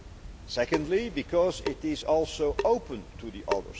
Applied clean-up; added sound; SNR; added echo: none; Drip / Sink (filling or washing) / Water tap, faucet; 9 dB; none.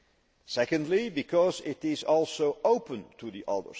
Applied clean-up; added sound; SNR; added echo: none; none; none; none.